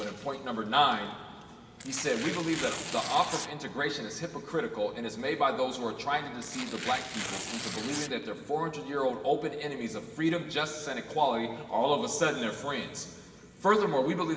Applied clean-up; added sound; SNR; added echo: none; Tearing; 7 dB; reverberation time 2.9 s.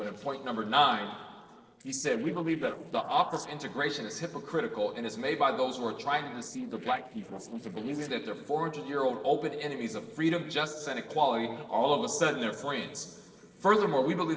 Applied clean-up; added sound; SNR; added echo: neural separator model SepFormer DNS4.